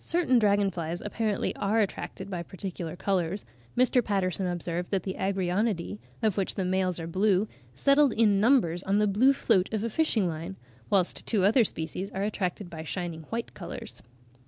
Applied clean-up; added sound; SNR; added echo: none; none; none; none.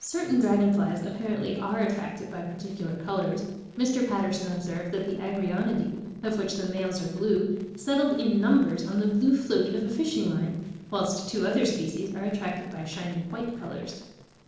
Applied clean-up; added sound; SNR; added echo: neural separator model SepFormer DNS4.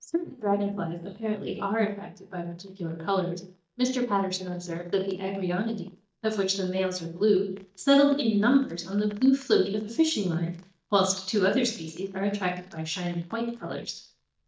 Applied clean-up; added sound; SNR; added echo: neural mask model DeepFilterNet 3.